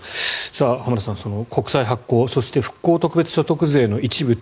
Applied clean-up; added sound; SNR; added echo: none; none; none; none.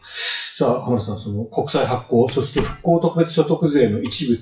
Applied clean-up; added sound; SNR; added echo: classical method WPE with log-MMSE.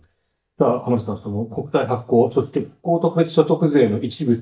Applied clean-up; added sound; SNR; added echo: neural mask model DeepFilterNet 3.